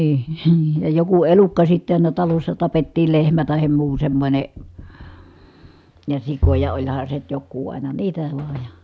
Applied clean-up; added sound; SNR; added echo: none; none; none; none.